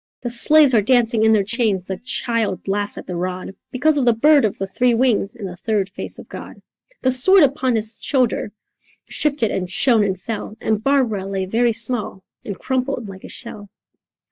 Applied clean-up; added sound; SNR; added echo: neural mask model DeepFilterNet 3.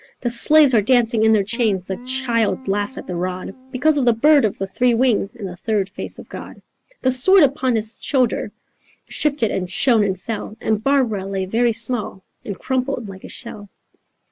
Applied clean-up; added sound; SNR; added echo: none; Guitar; 18 dB; none.